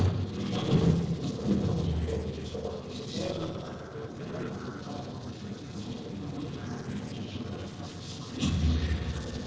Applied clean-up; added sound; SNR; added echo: neural separator model SepFormer DNS4.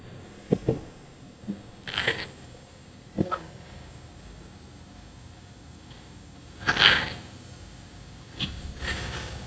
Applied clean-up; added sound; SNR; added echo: neural mask model DeepFilterNet 3.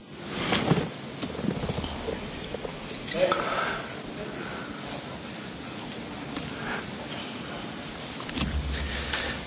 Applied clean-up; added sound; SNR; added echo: none; none; none; none.